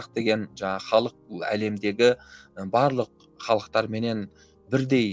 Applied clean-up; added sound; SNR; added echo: none; none; none; none.